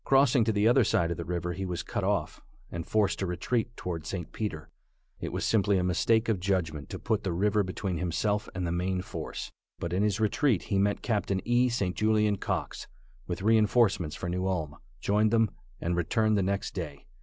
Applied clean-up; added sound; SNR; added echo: none; none; none; none.